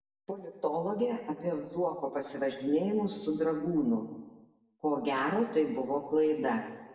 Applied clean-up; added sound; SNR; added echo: none; none; none; reverberation time 1.1 s.